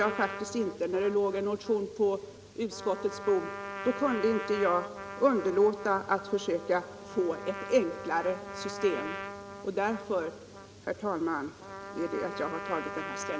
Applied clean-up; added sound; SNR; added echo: none; Trumpet; 11 dB; none.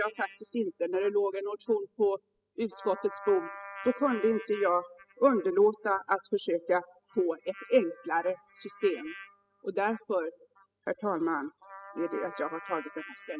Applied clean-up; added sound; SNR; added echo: classical method spectral subtraction.